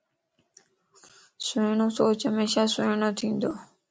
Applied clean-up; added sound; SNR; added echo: none; none; none; none.